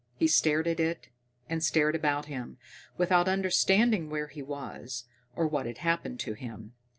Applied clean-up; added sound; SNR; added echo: none; none; none; none.